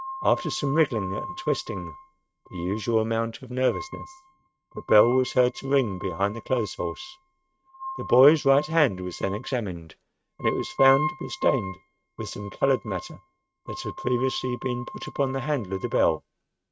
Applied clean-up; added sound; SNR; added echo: neural mask model RNNoise.